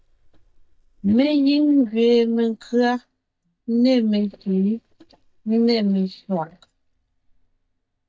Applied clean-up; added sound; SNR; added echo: neural mask model DeepFilterNet 3.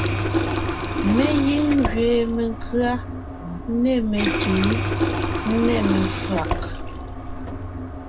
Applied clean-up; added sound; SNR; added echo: none; Water tap, faucet; 1 dB; reverberation time 0.3 s.